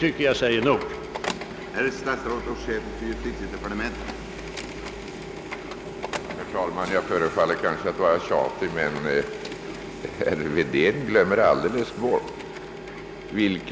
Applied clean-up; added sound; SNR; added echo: none; Printer; 10 dB; none.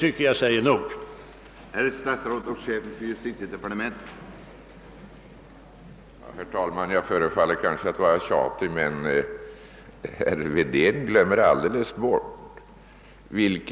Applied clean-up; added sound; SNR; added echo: none; none; none; none.